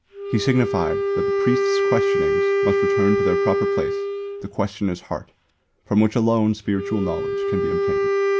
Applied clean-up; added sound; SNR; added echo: none; Wind instrument, woodwind instrument; -2 dB; none.